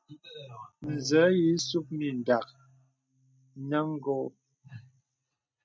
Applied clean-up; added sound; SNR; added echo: neural mask model RNNoise.